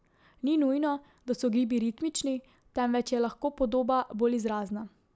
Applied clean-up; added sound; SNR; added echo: none; none; none; none.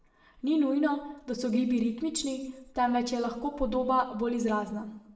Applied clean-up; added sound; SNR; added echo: none; none; none; reverberation time 0.7 s.